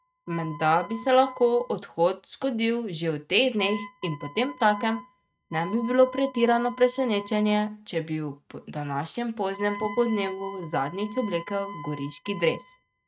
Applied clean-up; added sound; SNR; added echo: neural mask model RNNoise.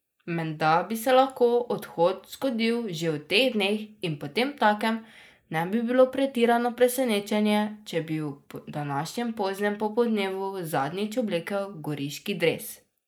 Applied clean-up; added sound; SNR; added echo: neural mask model Resemble Enhance denoiser.